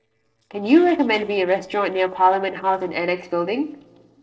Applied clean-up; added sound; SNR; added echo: neural separator model SepFormer DNS4.